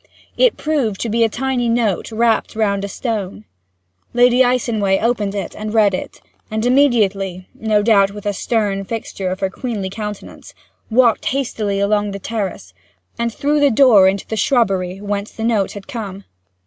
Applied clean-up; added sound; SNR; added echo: none; none; none; none.